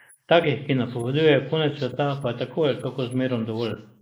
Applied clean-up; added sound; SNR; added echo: neural mask model Resemble Enhance denoiser.